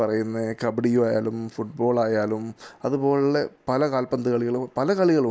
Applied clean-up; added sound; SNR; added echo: none; none; none; none.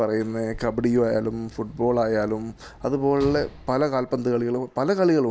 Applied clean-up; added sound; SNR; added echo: none; Sliding door / Slam; 20 dB; none.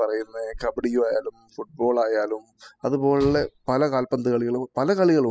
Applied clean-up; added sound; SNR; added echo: classical method spectral subtraction.